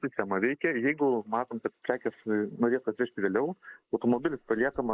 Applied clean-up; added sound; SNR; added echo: neural mask model Resemble Enhance denoiser.